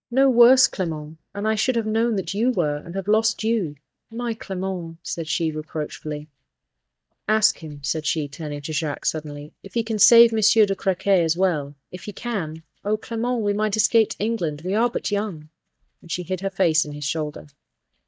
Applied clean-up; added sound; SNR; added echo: neural mask model DeepFilterNet 3.